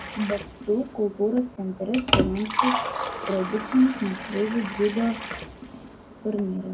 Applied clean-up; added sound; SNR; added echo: none; Liquid; 4 dB; reverberation time 0.3 s.